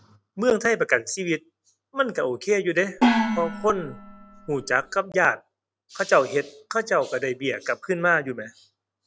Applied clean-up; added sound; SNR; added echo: none; Gong; 1 dB; none.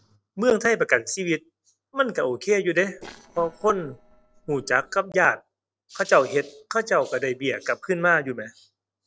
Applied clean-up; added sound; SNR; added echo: neural separator model SepFormer DNS4.